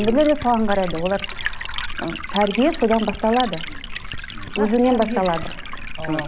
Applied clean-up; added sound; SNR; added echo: none; Liquid; 7 dB; none.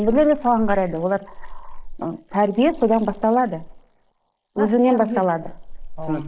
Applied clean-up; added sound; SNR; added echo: neural mask model Resemble Enhance denoiser.